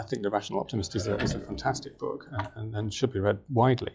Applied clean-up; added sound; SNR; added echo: classical method log-MMSE.